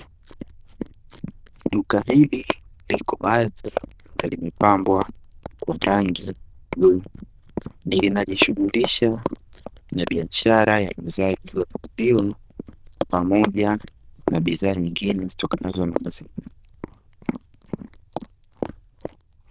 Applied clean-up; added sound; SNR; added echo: neural diffusion model UNIVERSE++.